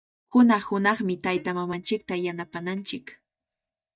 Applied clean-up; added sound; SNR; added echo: neural mask model DeepFilterNet 3.